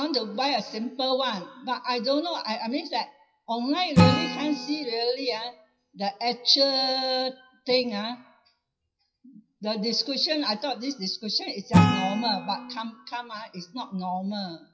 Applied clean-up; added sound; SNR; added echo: classical method WPE with log-MMSE.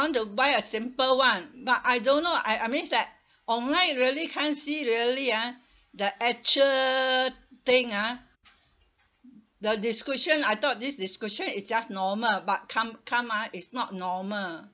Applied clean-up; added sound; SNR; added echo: none; none; none; none.